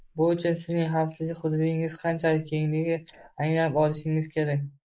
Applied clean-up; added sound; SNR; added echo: neural mask model Resemble Enhance denoiser.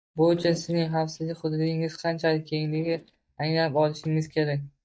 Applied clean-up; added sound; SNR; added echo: neural mask model DeepFilterNet 3.